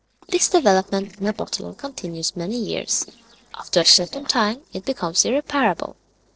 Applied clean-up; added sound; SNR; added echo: neural separator model SepFormer DNS4.